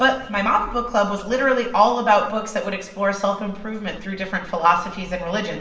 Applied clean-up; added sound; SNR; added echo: none; none; none; reverberation time 0.9 s.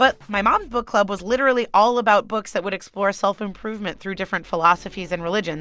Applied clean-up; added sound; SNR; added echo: none; none; none; none.